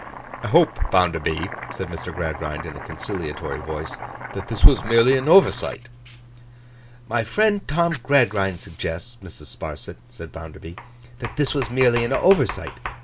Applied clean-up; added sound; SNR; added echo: none; Domestic sounds, home sounds; 14 dB; none.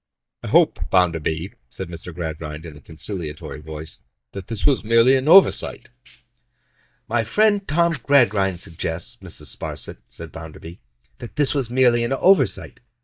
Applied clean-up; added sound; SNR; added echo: neural mask model DeepFilterNet 3.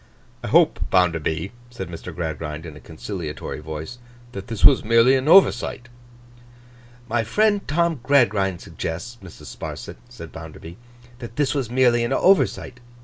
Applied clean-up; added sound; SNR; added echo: none; none; none; none.